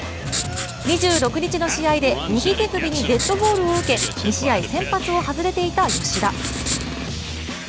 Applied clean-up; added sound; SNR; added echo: none; Writing; 6 dB; none.